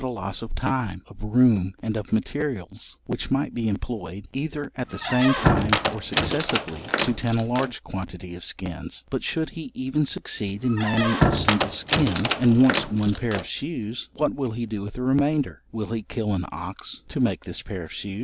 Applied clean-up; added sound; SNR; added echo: none; Squeak; 0 dB; none.